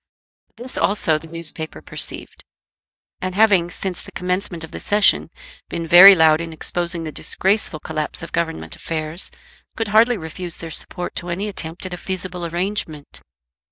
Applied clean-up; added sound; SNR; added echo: neural mask model DeepFilterNet 3.